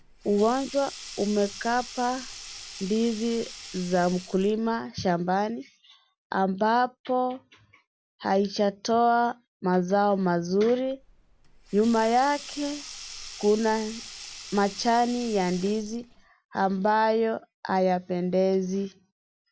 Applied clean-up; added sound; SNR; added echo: none; Sink (filling or washing); 18 dB; none.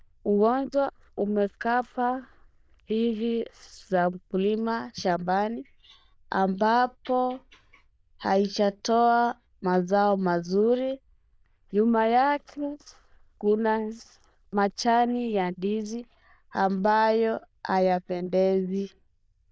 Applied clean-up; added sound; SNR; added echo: neural diffusion model UNIVERSE++.